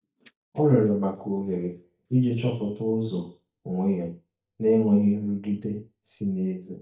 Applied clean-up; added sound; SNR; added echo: neural mask model DeepFilterNet 3.